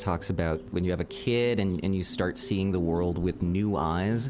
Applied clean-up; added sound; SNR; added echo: none; none; none; none.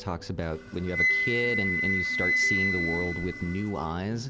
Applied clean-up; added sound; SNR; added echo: none; Wind instrument, woodwind instrument; -2 dB; none.